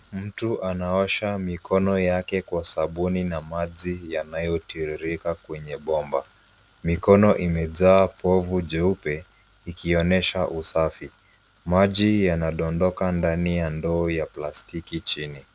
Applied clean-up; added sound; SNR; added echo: none; none; none; none.